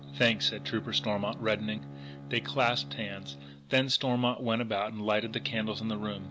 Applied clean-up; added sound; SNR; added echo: none; Bowed string instrument; 13 dB; none.